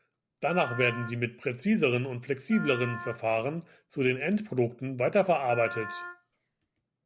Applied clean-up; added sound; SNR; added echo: none; Wind instrument, woodwind instrument; 13 dB; none.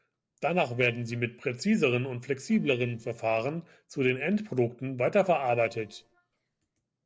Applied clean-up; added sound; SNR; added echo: neural separator model SepFormer DNS4.